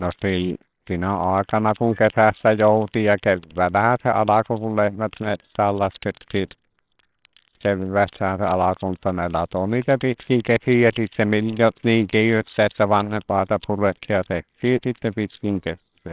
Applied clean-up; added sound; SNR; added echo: neural separator model SepFormer WHAMR!.